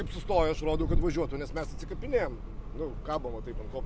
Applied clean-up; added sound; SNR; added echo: none; none; none; none.